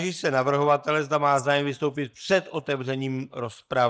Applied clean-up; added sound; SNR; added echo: neural mask model DeepFilterNet 3.